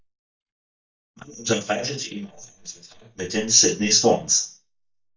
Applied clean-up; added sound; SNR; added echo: neural mask model DeepFilterNet 3.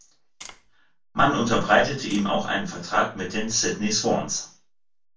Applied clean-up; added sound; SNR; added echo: none; Tap; 19 dB; reverberation time 0.2 s.